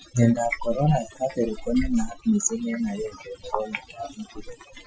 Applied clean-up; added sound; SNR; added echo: classical method Wiener filter.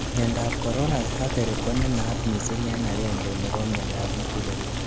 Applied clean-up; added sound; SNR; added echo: none; Boiling; -1 dB; none.